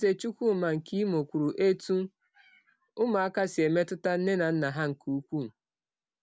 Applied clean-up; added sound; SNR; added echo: none; none; none; none.